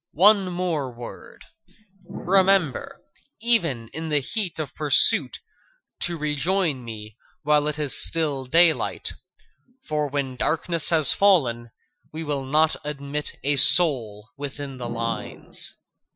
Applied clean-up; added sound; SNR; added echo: classical method Wiener filter.